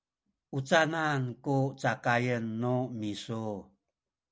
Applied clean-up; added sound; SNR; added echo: none; none; none; none.